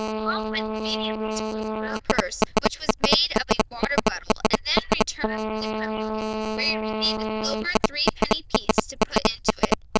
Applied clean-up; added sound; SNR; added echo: neural diffusion model UNIVERSE++.